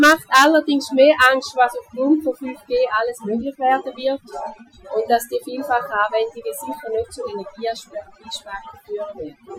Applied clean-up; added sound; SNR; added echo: classical method Wiener filter.